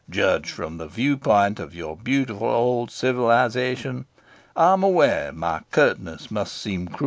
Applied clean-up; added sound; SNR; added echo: none; none; none; none.